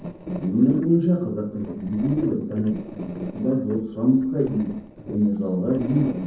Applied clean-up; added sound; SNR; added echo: neural separator model SepFormer DNS4.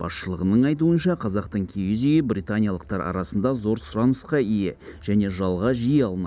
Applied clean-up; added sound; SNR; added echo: none; none; none; none.